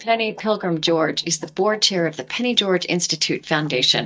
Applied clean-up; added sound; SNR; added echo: neural mask model DeepFilterNet 3.